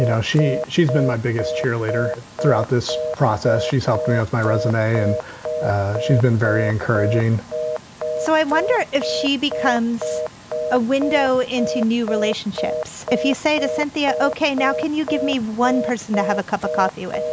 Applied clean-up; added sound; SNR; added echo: none; Telephone; 6 dB; none.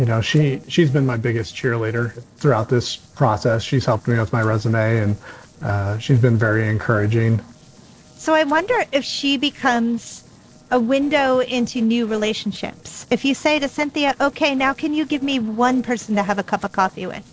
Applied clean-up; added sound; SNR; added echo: neural separator model SepFormer DNS4.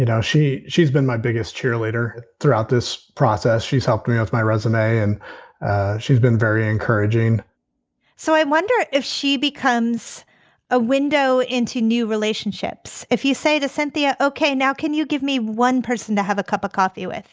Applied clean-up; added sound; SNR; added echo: none; none; none; none.